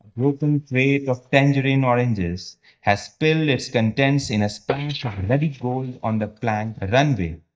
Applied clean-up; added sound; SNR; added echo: neural mask model DeepFilterNet 3.